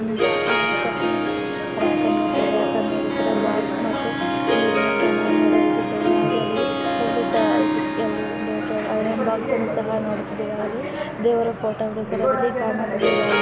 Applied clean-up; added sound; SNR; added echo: none; Harp; -1 dB; none.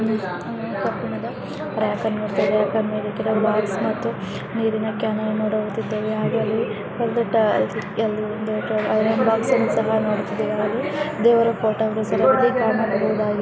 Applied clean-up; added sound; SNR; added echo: none; none; none; none.